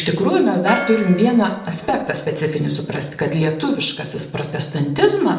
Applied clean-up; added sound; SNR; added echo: none; Gong; 14 dB; reverberation time 0.6 s.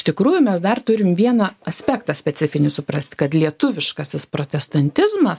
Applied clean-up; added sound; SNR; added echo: none; none; none; none.